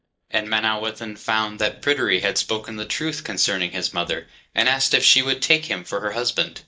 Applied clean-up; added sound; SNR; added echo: neural mask model DeepFilterNet 3.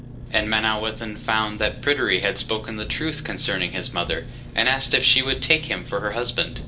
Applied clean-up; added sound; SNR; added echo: none; Engine; 12 dB; reverberation time 0.2 s.